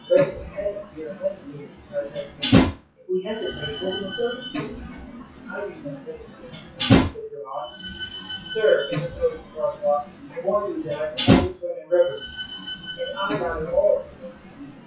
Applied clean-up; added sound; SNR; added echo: classical method WPE with log-MMSE.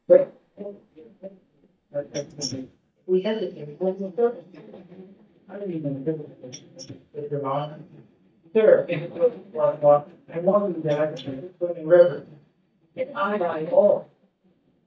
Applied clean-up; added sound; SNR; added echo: neural mask model DeepFilterNet 3.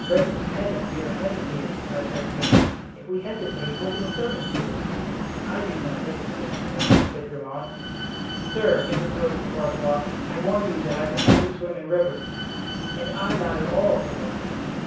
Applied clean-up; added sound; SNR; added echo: none; Slam; -2 dB; reverberation time 0.6 s.